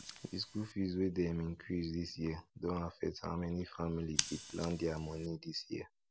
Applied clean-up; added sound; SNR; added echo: none; Scissors; 2 dB; none.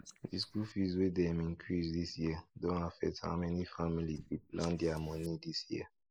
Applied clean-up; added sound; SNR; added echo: neural mask model Resemble Enhance denoiser.